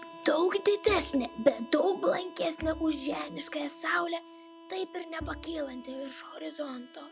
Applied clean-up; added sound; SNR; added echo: none; Bowed string instrument + Harmonica; 15 dB; none.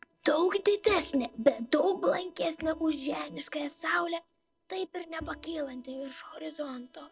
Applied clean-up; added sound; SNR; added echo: neural separator model SepFormer DNS4.